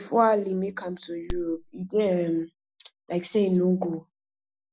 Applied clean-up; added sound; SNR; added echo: none; Crack; 13 dB; none.